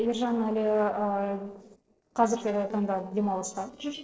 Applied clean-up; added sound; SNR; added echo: neural separator model SepFormer DNS4.